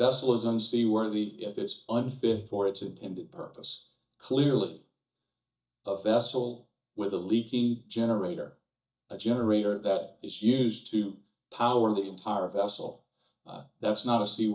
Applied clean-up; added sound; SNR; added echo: neural mask model DeepFilterNet 3.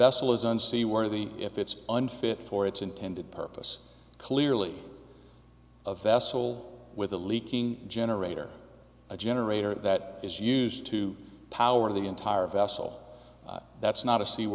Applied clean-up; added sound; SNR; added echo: none; none; none; none.